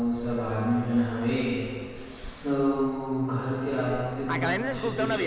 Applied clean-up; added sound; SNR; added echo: none; Fixed-wing aircraft, airplane; 7 dB; reverberation time 1.9 s.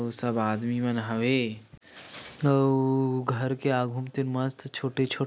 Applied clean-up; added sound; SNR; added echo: none; none; none; none.